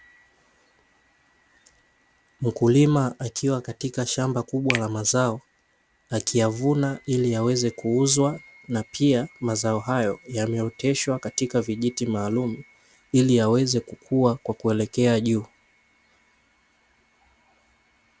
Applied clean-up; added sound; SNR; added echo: none; Finger snapping; 12 dB; none.